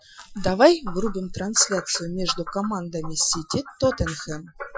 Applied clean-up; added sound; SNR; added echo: classical method Wiener filter.